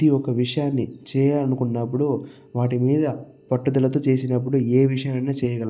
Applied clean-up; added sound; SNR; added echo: none; none; none; none.